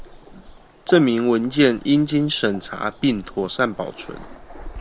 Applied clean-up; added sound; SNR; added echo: none; Waves, surf; 18 dB; none.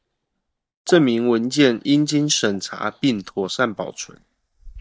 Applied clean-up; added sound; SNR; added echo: neural mask model DeepFilterNet 3.